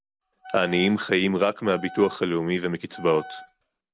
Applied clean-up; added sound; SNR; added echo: none; Wind instrument, woodwind instrument; 18 dB; none.